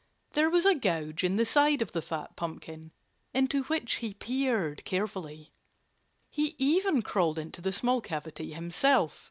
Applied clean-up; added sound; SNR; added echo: none; none; none; none.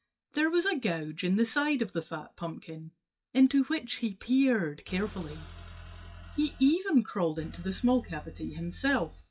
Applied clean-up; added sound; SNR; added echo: classical method WPE with log-MMSE.